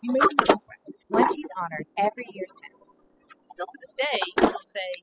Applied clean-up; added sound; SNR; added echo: classical method spectral subtraction.